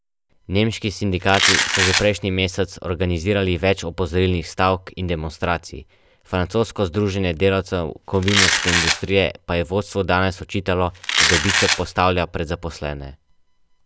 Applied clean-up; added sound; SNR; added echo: none; Domestic sounds, home sounds; -1 dB; none.